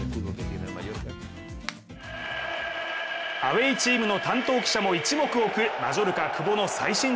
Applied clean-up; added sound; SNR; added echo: none; Finger snapping; 18 dB; none.